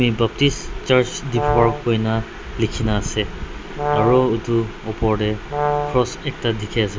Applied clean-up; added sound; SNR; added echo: none; Brass instrument; 4 dB; none.